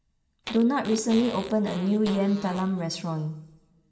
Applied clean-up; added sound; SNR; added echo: none; Fart; 15 dB; reverberation time 0.8 s.